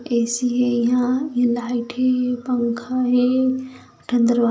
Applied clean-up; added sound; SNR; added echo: none; none; none; none.